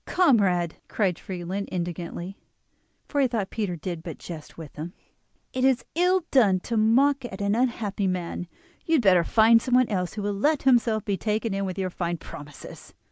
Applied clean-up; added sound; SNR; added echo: none; none; none; none.